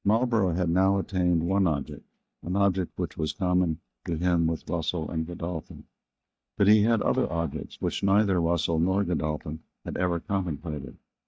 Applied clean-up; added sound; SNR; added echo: neural mask model DeepFilterNet 3.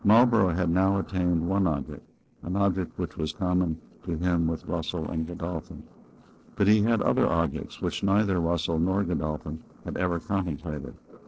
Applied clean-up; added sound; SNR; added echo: neural separator model SepFormer DNS4.